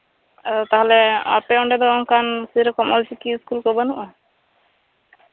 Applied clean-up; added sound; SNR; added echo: none; none; none; none.